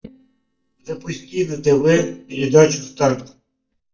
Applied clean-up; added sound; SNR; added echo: neural mask model DeepFilterNet 3.